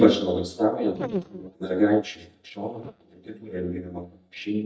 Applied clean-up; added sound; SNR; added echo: neural mask model DeepFilterNet 3.